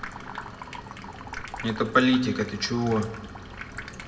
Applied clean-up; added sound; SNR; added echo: none; Sink (filling or washing) / Water tap, faucet; 12 dB; reverberation time 1.9 s.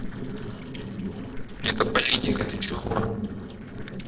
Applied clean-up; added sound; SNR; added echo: neural separator model SepFormer DNS4.